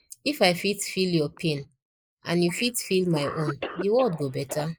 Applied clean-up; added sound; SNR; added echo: neural mask model Resemble Enhance denoiser.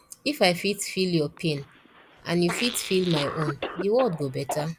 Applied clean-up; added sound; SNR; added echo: none; Fart + Cough; 10 dB; none.